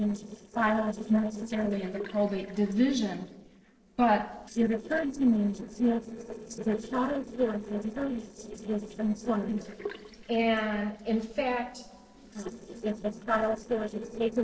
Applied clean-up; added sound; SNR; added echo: neural separator model SepFormer DNS4.